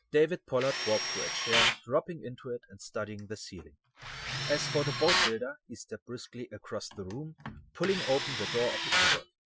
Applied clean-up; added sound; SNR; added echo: classical method Wiener filter.